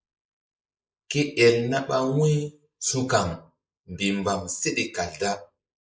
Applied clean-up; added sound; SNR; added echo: neural mask model Resemble Enhance denoiser.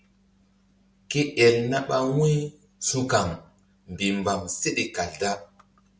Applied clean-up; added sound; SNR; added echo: none; none; none; none.